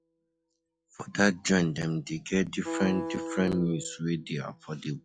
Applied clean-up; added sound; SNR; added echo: classical method log-MMSE.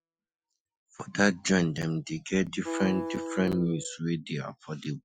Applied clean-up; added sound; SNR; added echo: classical method Wiener filter.